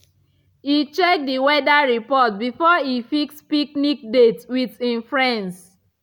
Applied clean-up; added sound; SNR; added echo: none; none; none; none.